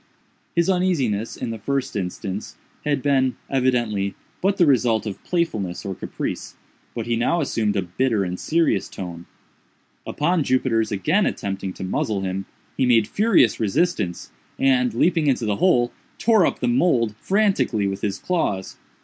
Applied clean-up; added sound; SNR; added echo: none; none; none; none.